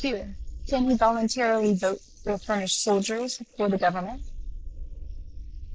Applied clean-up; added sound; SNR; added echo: neural mask model Resemble Enhance denoiser.